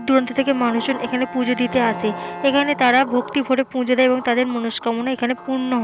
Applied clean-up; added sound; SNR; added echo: none; Sliding door + Bowed string instrument; 14 dB; none.